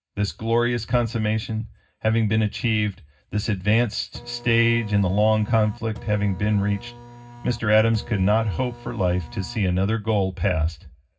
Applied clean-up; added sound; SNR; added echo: none; Printer; 18 dB; reverberation time 0.4 s.